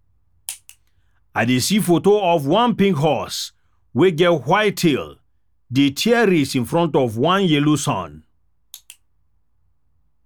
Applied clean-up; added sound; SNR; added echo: none; none; none; none.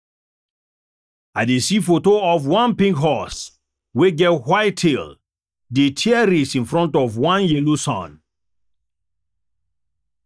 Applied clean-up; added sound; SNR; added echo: neural mask model DeepFilterNet 3.